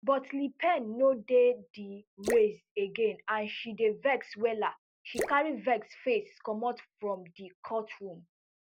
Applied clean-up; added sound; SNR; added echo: none; Drip / Splash, splatter; 12 dB; none.